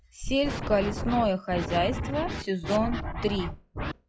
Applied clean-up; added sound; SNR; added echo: classical method log-MMSE.